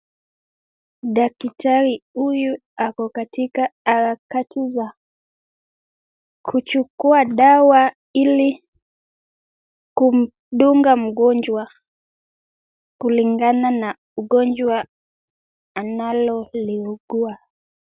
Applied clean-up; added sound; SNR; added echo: none; none; none; none.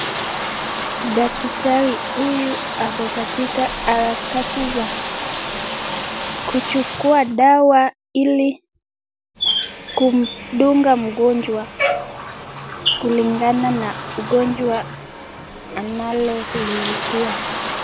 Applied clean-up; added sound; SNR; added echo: none; Bathtub (filling or washing); 6 dB; none.